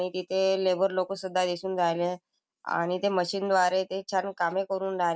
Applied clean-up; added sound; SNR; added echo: none; none; none; none.